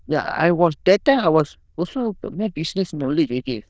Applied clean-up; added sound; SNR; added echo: neural diffusion model UNIVERSE++.